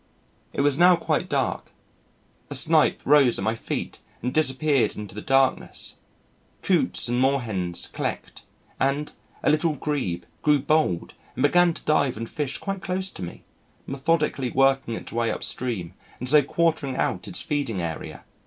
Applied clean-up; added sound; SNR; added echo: none; none; none; none.